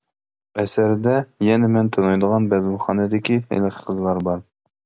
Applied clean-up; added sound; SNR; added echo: none; none; none; none.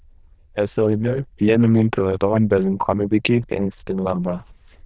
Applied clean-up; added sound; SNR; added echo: neural diffusion model UNIVERSE++.